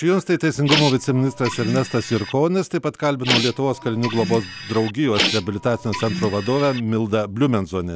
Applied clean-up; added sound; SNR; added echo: none; Printer; 6 dB; none.